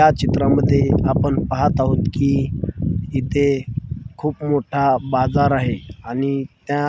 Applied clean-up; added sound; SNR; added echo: none; none; none; none.